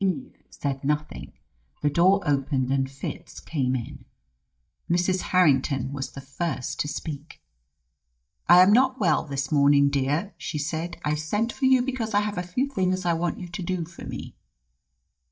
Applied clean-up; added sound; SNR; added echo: neural mask model DeepFilterNet 3.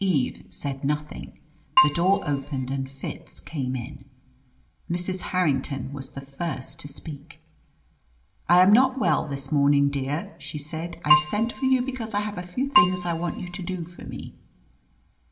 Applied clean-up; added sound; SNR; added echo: none; Keyboard (musical); -1 dB; reverberation time 0.9 s.